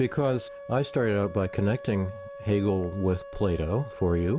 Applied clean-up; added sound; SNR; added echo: none; Wind instrument, woodwind instrument; 15 dB; none.